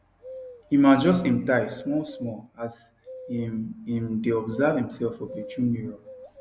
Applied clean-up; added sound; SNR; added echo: none; Bird vocalization, bird call, bird song; 18 dB; none.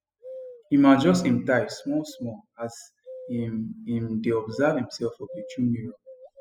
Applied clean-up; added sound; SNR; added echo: classical method spectral subtraction.